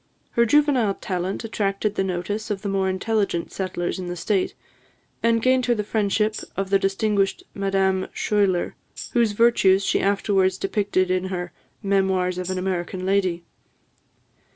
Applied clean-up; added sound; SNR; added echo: none; Tambourine; 15 dB; none.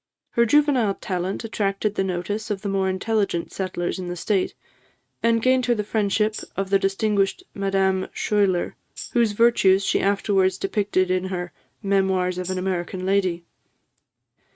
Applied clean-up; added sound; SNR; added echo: neural mask model RNNoise.